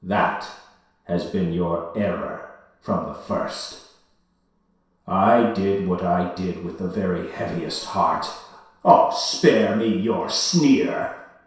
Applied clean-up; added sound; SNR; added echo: none; none; none; reverberation time 0.7 s.